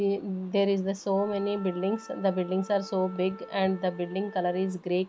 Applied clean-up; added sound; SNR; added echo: none; Wind instrument, woodwind instrument; 20 dB; none.